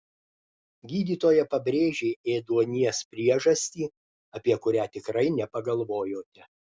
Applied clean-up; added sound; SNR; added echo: none; none; none; none.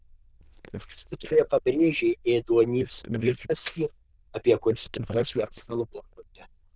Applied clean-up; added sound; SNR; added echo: neural diffusion model UNIVERSE++.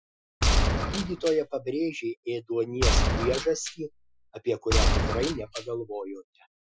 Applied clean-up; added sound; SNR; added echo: classical method Wiener filter.